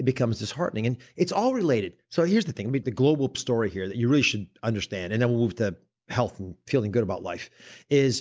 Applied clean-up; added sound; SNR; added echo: none; none; none; none.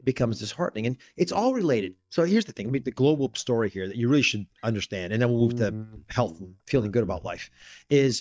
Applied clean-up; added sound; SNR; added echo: neural mask model DeepFilterNet 3.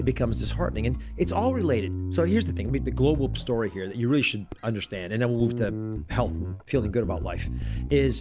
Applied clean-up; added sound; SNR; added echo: none; Bass guitar; 4 dB; none.